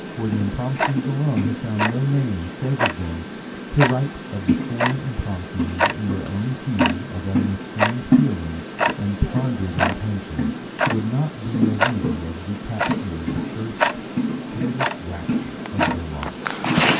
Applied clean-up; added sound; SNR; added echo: none; Tick-tock; -2 dB; reverberation time 0.2 s.